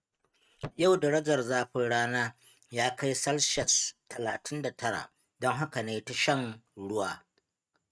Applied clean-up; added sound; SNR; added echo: neural mask model RNNoise.